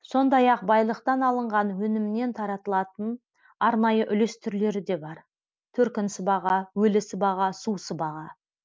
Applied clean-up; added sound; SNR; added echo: none; none; none; none.